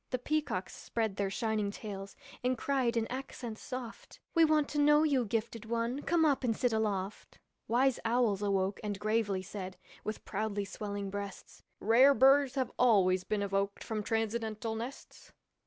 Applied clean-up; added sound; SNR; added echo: none; none; none; none.